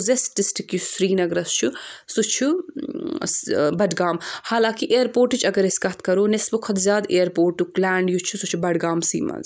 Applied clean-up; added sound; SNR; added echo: none; none; none; none.